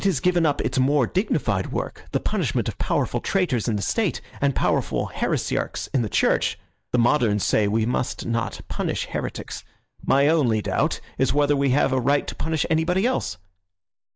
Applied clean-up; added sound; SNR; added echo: neural mask model Resemble Enhance denoiser.